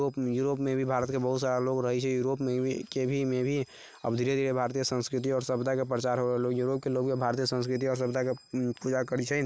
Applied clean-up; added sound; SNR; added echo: none; none; none; none.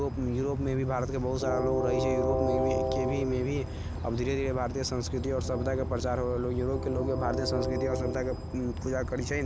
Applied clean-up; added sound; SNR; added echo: none; Train; 1 dB; none.